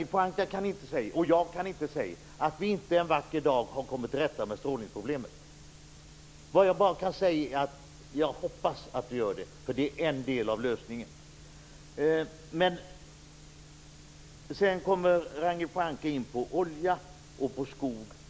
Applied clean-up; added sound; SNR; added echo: none; none; none; none.